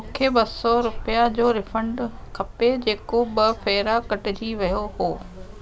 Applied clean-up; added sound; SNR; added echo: none; none; none; none.